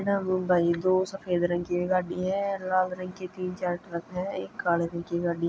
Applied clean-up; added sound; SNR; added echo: none; none; none; none.